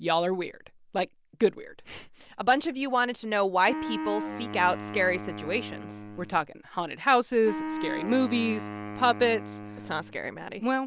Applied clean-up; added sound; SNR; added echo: none; Wind instrument, woodwind instrument; 9 dB; none.